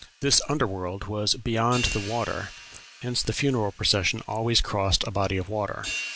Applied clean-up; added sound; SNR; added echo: none; Hi-hat; 14 dB; none.